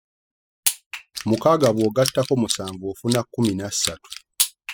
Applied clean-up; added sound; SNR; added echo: classical method spectral subtraction.